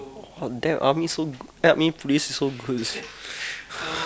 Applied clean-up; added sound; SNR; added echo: none; none; none; none.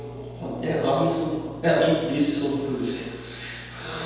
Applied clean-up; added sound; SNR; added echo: none; Microwave oven; 16 dB; reverberation time 1.2 s.